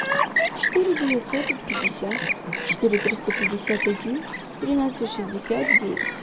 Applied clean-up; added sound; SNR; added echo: none; Chirp, tweet; 0 dB; none.